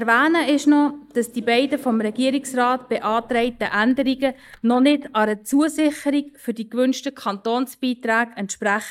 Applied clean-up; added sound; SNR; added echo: neural mask model DeepFilterNet 3.